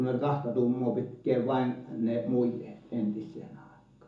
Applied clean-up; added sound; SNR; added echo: none; none; none; reverberation time 0.6 s.